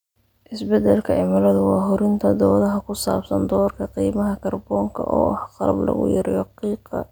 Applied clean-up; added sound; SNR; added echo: none; none; none; none.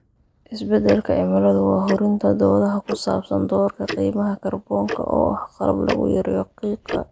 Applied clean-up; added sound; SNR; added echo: neural mask model Resemble Enhance denoiser.